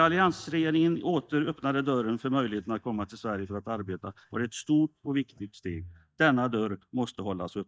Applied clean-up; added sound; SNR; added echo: neural mask model DeepFilterNet 3.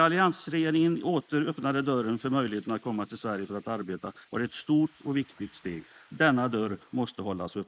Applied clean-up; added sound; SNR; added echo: neural mask model Resemble Enhance denoiser.